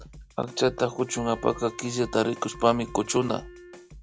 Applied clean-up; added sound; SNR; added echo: none; Wind instrument, woodwind instrument + Drum kit; 17 dB; none.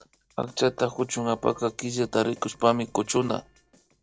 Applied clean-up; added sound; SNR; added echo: neural separator model SepFormer DNS4.